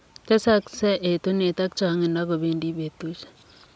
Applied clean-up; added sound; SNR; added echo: none; none; none; none.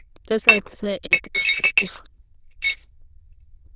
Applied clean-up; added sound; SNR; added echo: neural diffusion model UNIVERSE++.